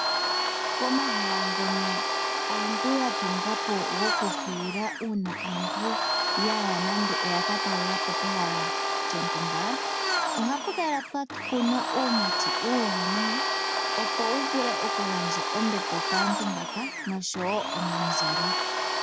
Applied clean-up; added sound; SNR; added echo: none; Domestic sounds, home sounds; -3 dB; none.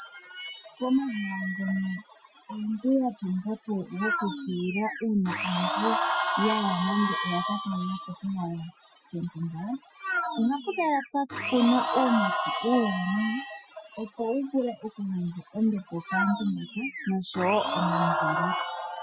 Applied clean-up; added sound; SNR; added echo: classical method Wiener filter.